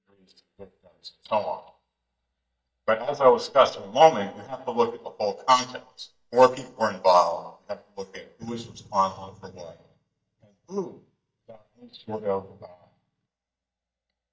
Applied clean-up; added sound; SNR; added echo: neural mask model DeepFilterNet 3.